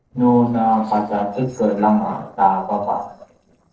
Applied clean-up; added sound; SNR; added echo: neural separator model SepFormer DNS4.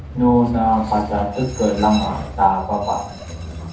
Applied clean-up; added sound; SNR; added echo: none; Train; 11 dB; reverberation time 0.5 s.